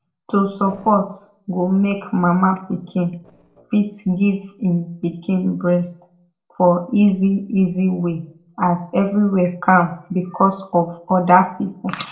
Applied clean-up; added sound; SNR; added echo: neural separator model SepFormer DNS4.